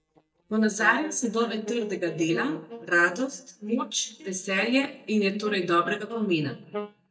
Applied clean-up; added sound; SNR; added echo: neural mask model DeepFilterNet 3.